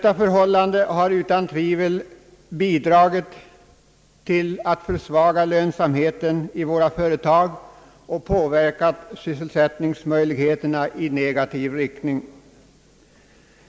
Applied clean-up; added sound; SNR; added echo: none; none; none; none.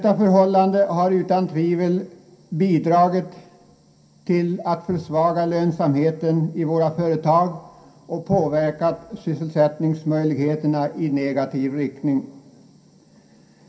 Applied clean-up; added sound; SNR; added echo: none; none; none; reverberation time 0.3 s.